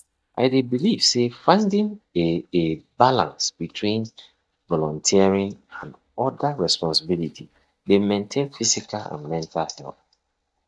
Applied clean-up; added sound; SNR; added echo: neural mask model DeepFilterNet 3.